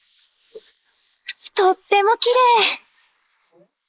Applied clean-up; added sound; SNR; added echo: neural mask model Resemble Enhance denoiser.